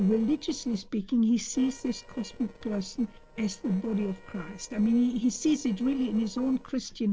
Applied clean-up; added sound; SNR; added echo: neural separator model SepFormer DNS4.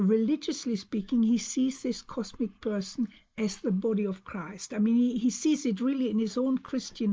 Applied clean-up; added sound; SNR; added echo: neural mask model Resemble Enhance denoiser.